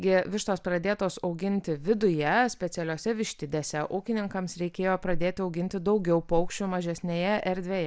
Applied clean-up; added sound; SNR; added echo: none; none; none; none.